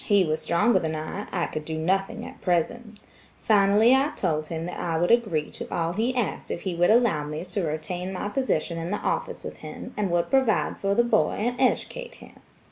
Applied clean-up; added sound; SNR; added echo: none; none; none; none.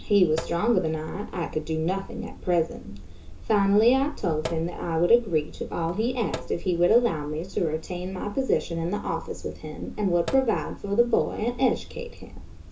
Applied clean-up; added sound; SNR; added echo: none; Sink (filling or washing); 12 dB; reverberation time 0.2 s.